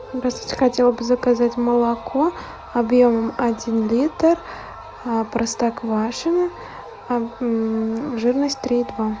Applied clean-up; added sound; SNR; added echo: none; none; none; none.